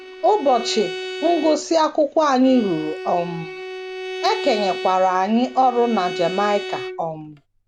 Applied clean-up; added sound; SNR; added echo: none; Bowed string instrument; 11 dB; none.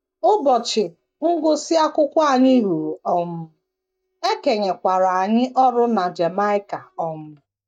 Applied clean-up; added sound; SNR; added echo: neural mask model DeepFilterNet 3.